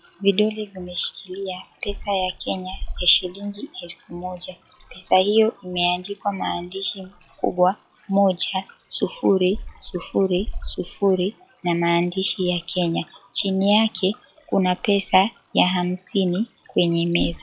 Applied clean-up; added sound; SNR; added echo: classical method log-MMSE.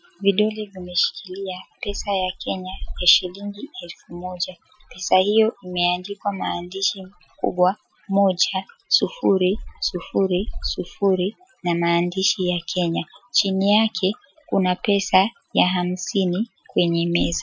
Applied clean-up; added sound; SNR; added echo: classical method Wiener filter.